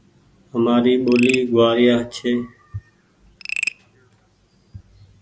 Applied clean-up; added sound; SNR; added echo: none; Frog; 12 dB; none.